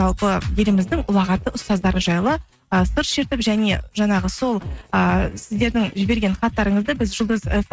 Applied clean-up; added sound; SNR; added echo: neural mask model RNNoise.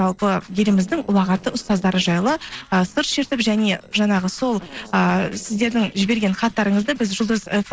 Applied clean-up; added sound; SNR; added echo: neural separator model SepFormer DNS4.